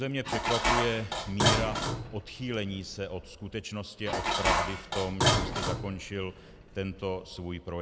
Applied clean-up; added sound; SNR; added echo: none; Dishes, pots, and pans; -3 dB; none.